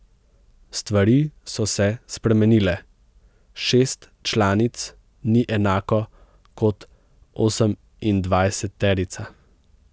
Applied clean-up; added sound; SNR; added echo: none; none; none; none.